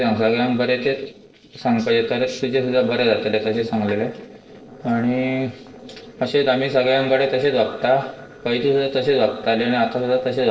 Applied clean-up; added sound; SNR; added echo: neural separator model SepFormer DNS4.